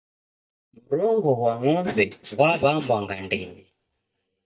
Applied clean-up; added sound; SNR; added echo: neural mask model DeepFilterNet 3.